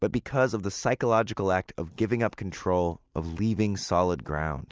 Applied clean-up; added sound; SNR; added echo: none; none; none; none.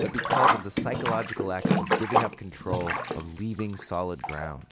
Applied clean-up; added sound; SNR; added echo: none; Sink (filling or washing); -4 dB; none.